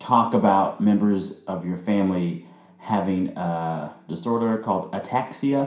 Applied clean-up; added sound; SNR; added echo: none; none; none; reverberation time 0.5 s.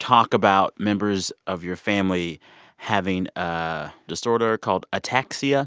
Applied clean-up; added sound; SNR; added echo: none; none; none; none.